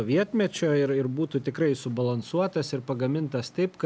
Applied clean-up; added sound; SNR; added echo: none; none; none; none.